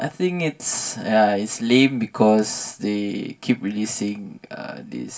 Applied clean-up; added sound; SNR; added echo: none; none; none; reverberation time 0.2 s.